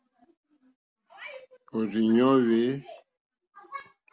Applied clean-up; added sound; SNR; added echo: none; none; none; none.